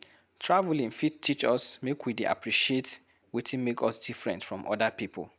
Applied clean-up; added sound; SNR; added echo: none; none; none; none.